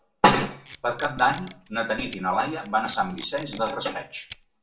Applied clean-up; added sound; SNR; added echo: none; Packing tape, duct tape; 18 dB; reverberation time 0.3 s.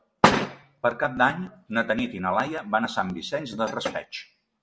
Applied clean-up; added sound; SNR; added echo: none; none; none; none.